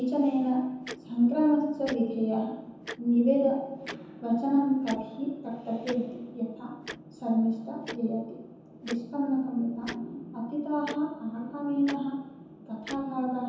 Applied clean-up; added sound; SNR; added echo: none; Tick-tock; 18 dB; reverberation time 0.9 s.